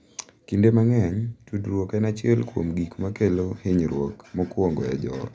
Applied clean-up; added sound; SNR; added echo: none; none; none; none.